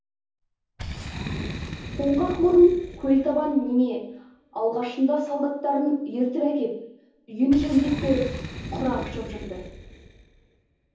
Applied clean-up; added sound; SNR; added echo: none; Boom; 12 dB; reverberation time 0.7 s.